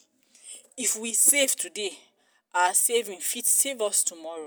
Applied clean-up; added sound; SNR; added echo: none; none; none; none.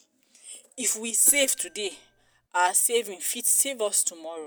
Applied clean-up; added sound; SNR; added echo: none; Marimba, xylophone; 14 dB; none.